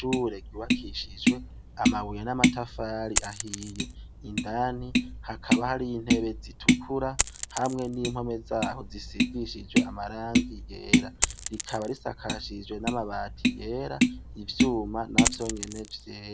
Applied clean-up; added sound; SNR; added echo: none; Tap + Coin (dropping); -4 dB; none.